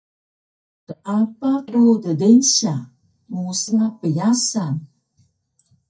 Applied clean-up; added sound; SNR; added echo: neural mask model DeepFilterNet 3.